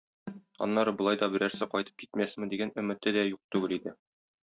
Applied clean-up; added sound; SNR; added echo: neural mask model RNNoise.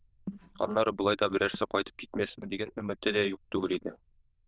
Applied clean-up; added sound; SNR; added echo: neural diffusion model UNIVERSE++.